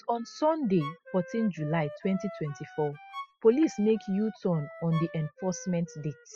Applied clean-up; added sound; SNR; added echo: classical method spectral subtraction.